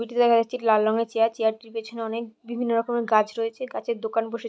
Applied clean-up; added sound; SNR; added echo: none; none; none; none.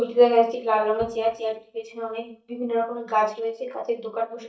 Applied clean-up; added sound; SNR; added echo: neural mask model DeepFilterNet 3.